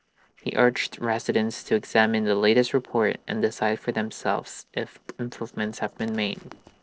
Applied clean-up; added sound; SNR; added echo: neural separator model SepFormer DNS4.